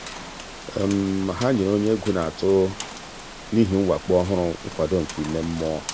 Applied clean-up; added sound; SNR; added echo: none; Rain; 14 dB; none.